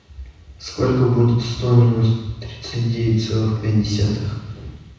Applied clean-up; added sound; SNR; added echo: none; none; none; reverberation time 1.1 s.